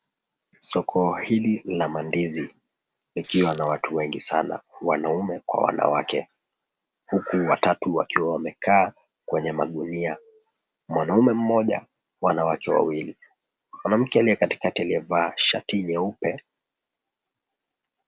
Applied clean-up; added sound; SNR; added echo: none; Squeak; 14 dB; none.